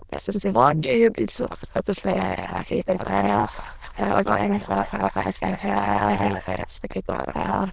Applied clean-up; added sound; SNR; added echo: neural diffusion model UNIVERSE++.